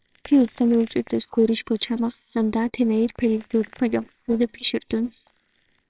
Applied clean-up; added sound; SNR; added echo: neural separator model SepFormer WHAMR!.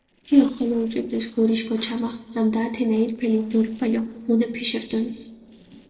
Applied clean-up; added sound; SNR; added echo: neural separator model SepFormer DNS4.